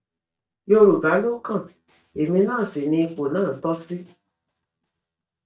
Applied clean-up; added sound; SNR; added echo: neural mask model DeepFilterNet 3.